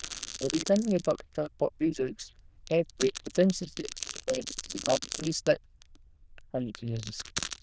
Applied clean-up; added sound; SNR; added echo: neural diffusion model UNIVERSE++.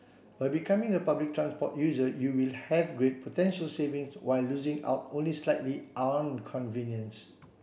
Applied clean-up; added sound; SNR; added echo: none; none; none; none.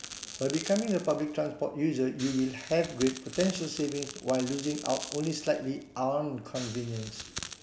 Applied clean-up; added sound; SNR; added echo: none; Crackle; 12 dB; none.